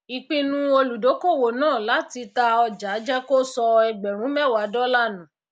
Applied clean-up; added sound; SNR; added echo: none; none; none; none.